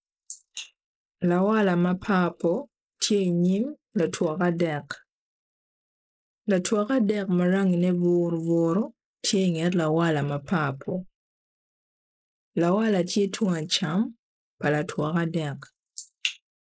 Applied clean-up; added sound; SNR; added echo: neural mask model Resemble Enhance denoiser.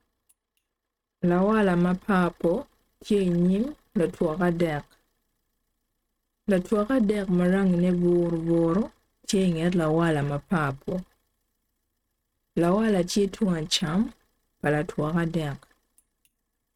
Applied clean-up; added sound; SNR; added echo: neural mask model RNNoise.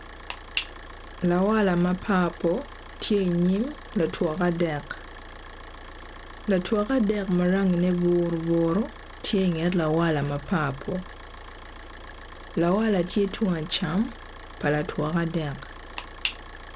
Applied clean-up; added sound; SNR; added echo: none; Idling / Car; 15 dB; none.